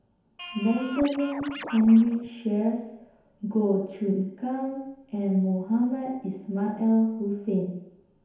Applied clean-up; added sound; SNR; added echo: none; Scratching (performance technique); 14 dB; reverberation time 0.9 s.